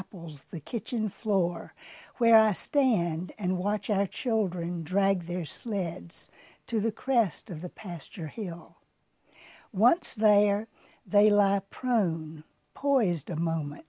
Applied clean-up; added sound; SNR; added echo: none; none; none; none.